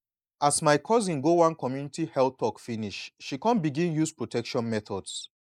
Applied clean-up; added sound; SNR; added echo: neural mask model Resemble Enhance denoiser.